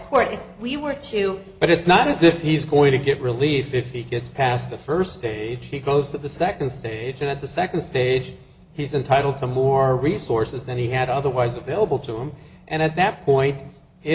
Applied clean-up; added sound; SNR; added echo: none; none; none; none.